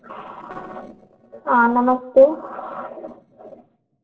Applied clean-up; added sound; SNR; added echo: neural separator model SepFormer DNS4.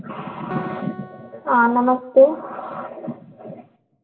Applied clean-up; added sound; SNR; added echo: none; Piano; 18 dB; reverberation time 1.5 s.